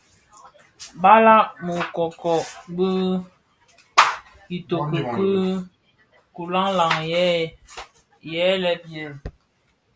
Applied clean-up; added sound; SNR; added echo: none; none; none; none.